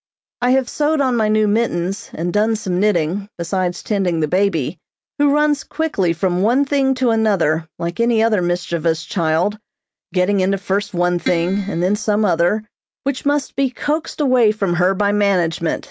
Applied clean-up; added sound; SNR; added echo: none; Keyboard (musical); 12 dB; none.